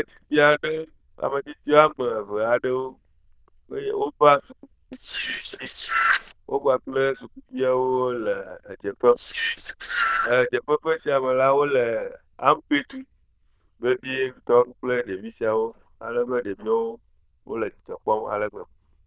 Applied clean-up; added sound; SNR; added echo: neural diffusion model UNIVERSE++.